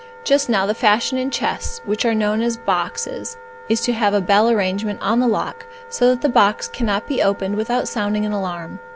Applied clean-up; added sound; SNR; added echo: none; Wind instrument, woodwind instrument; 19 dB; none.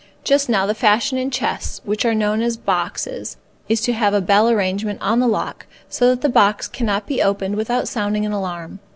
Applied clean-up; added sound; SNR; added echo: none; none; none; none.